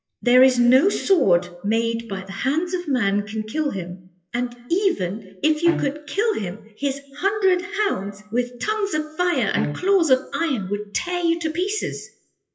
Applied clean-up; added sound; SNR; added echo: classical method WPE with log-MMSE.